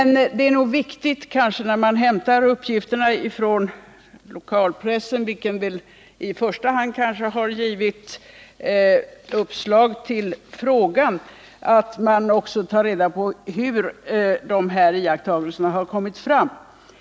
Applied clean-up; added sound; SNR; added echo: none; none; none; none.